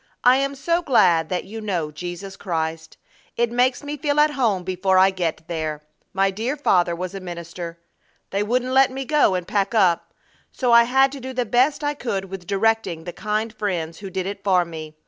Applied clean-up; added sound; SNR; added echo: none; none; none; none.